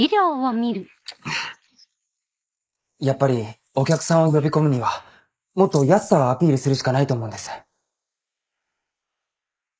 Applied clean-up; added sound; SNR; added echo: neural mask model Resemble Enhance denoiser.